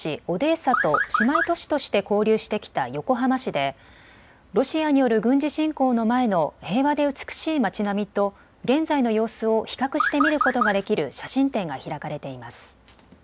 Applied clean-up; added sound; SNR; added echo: none; Car; 2 dB; none.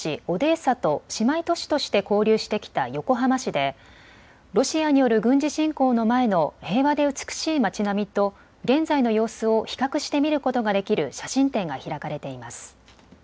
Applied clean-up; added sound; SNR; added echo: none; none; none; none.